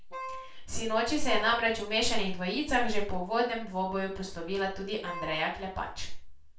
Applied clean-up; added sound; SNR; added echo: none; Wind instrument, woodwind instrument; 12 dB; reverberation time 0.4 s.